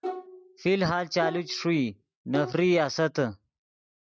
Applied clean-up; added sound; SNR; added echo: neural mask model RNNoise.